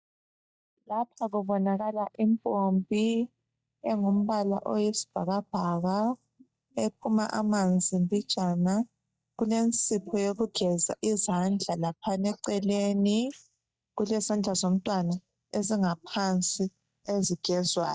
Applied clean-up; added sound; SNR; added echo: neural mask model DeepFilterNet 3.